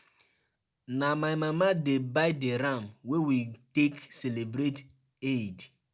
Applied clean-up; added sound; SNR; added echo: none; none; none; none.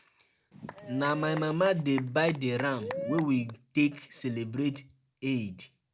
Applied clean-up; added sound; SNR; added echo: none; Applause / Cheering / Clapping; 10 dB; none.